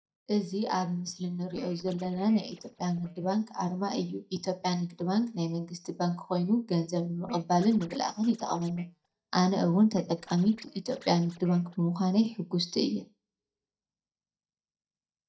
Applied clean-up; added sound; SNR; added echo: neural mask model DeepFilterNet 3.